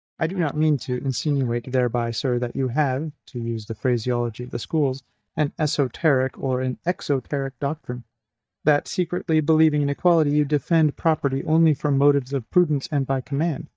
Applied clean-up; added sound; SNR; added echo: neural mask model DeepFilterNet 3.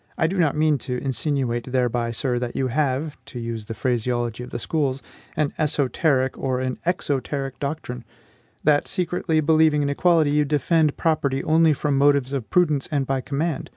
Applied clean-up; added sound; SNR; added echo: none; none; none; none.